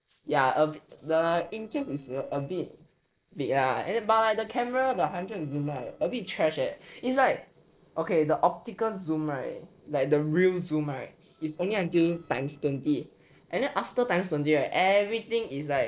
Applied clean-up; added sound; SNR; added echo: neural separator model SepFormer DNS4.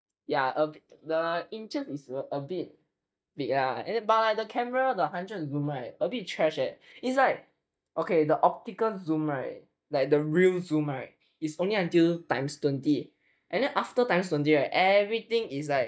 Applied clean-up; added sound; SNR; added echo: neural mask model DeepFilterNet 3.